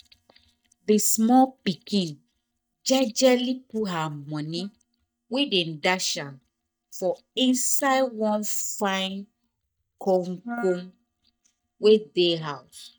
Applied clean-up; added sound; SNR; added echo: neural mask model DeepFilterNet 3.